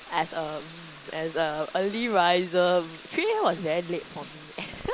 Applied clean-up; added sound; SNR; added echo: none; Bathtub (filling or washing); 18 dB; none.